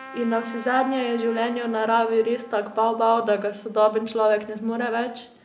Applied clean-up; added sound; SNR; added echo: none; Trumpet; 20 dB; none.